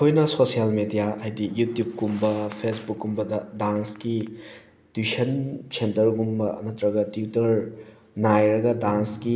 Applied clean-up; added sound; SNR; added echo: none; none; none; none.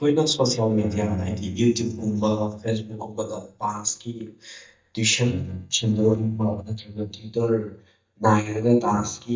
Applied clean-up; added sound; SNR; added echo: neural mask model DeepFilterNet 3.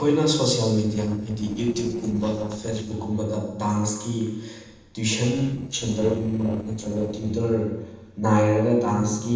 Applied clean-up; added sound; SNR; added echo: neural separator model SepFormer DNS4.